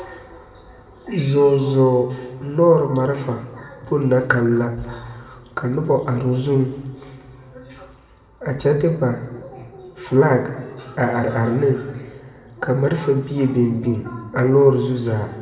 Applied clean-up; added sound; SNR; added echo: none; none; none; reverberation time 1.7 s.